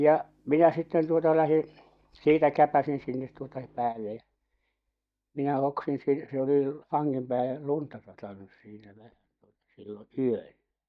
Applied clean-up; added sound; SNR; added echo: neural mask model DeepFilterNet 3.